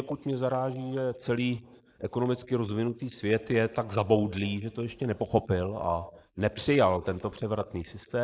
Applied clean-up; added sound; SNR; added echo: neural mask model Resemble Enhance denoiser.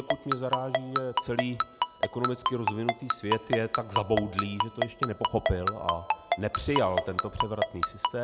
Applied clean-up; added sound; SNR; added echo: none; Ringtone; -1 dB; none.